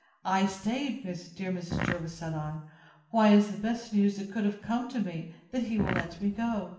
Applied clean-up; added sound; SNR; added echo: none; Fart; 5 dB; reverberation time 0.8 s.